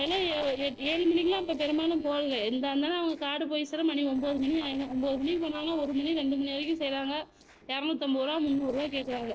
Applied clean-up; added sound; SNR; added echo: neural separator model SepFormer DNS4.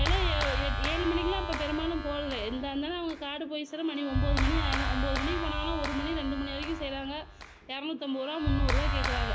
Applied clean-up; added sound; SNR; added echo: none; Clapping; -2 dB; reverberation time 0.3 s.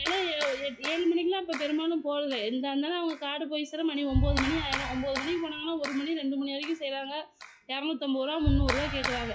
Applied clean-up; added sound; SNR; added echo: classical method WPE with log-MMSE.